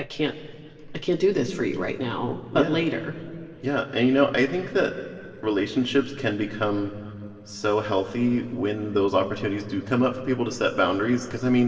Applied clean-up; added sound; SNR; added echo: neural separator model SepFormer DNS4.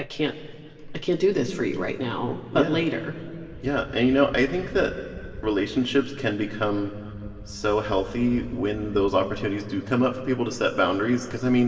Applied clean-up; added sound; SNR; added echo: none; Wind; 16 dB; reverberation time 2.3 s.